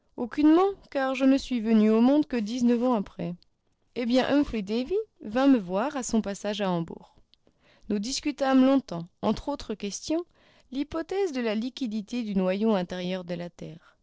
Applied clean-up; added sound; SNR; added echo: neural separator model SepFormer DNS4.